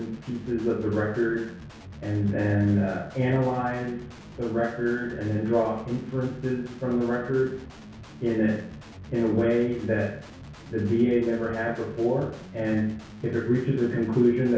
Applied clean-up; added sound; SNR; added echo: none; Guitar; 17 dB; reverberation time 0.6 s.